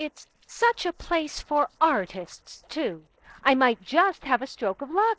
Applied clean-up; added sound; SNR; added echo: neural separator model SepFormer DNS4.